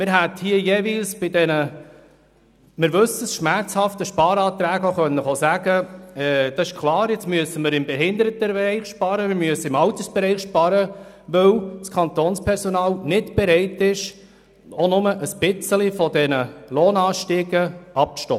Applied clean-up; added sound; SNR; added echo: none; none; none; none.